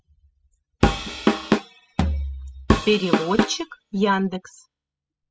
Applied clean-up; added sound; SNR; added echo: classical method spectral subtraction.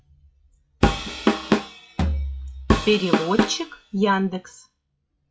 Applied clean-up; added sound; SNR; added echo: classical method log-MMSE.